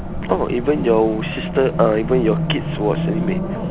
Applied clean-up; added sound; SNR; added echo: none; Race car, auto racing; 3 dB; none.